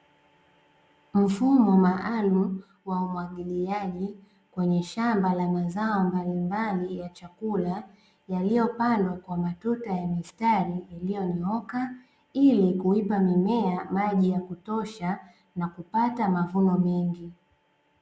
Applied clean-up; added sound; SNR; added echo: none; none; none; none.